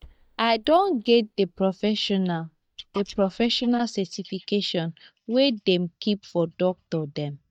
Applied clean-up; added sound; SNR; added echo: neural mask model DeepFilterNet 3.